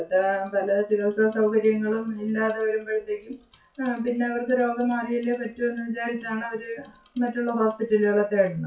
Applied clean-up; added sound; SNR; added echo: classical method WPE with log-MMSE.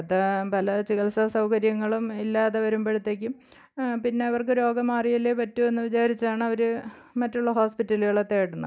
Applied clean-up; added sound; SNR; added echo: none; none; none; none.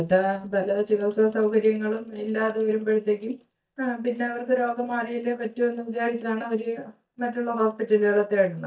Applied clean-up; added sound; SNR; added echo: neural mask model DeepFilterNet 3.